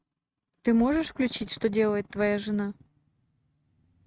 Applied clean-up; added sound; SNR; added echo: neural mask model RNNoise.